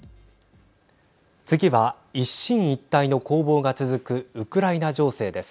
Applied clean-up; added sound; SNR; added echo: none; none; none; none.